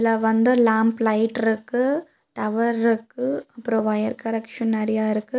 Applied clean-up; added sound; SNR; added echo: none; none; none; none.